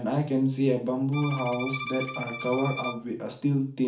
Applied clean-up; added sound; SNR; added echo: none; Bowed string instrument; 10 dB; reverberation time 0.4 s.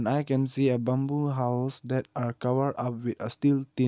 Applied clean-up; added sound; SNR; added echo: none; none; none; none.